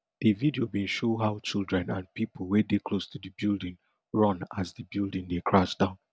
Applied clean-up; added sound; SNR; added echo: none; none; none; none.